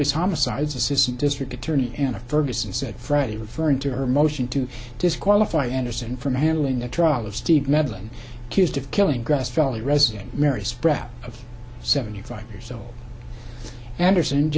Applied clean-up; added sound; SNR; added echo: none; none; none; none.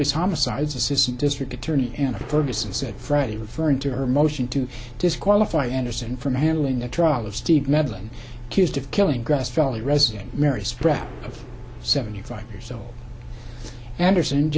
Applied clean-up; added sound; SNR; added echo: none; Gunshot, gunfire; 17 dB; none.